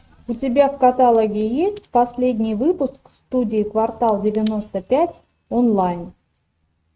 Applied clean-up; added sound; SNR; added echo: neural mask model RNNoise.